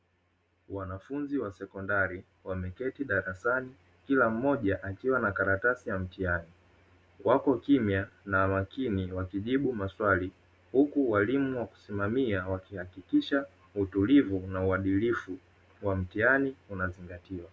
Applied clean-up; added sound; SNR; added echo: none; none; none; none.